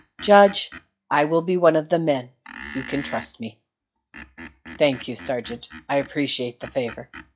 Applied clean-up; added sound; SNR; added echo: classical method log-MMSE.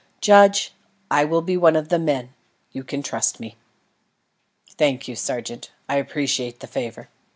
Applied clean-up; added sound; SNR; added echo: none; none; none; none.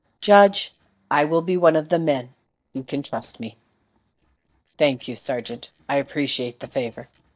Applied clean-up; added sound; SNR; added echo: neural separator model SepFormer DNS4.